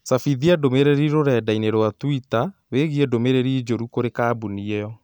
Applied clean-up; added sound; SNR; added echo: none; none; none; none.